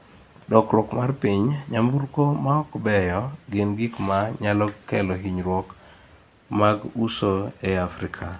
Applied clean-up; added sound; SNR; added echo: none; none; none; none.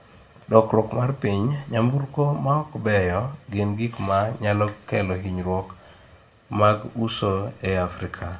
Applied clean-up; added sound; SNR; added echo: none; none; none; reverberation time 0.3 s.